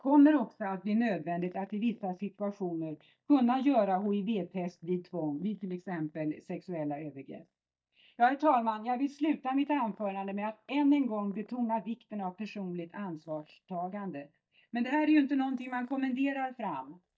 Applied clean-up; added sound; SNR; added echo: neural mask model DeepFilterNet 3.